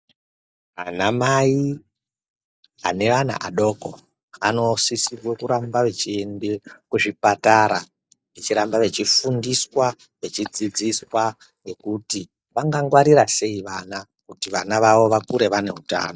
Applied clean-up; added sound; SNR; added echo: neural mask model DeepFilterNet 3.